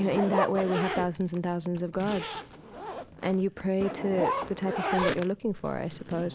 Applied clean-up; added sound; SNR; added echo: none; Zipper (clothing); 4 dB; none.